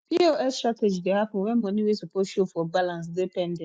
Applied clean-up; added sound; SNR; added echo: none; none; none; none.